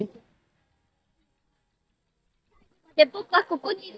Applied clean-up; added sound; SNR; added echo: neural mask model DeepFilterNet 3.